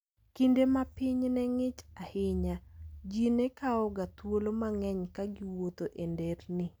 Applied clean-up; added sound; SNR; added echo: none; none; none; none.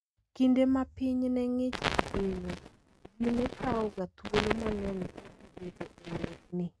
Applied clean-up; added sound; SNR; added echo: neural mask model RNNoise.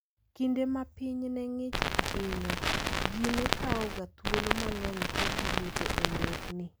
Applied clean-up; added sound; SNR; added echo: none; Crackle; -4 dB; none.